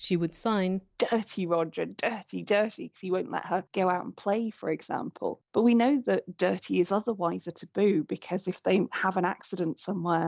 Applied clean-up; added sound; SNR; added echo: none; none; none; none.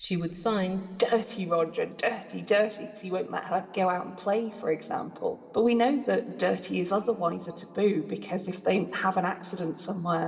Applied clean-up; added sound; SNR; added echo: none; none; none; reverberation time 1.8 s.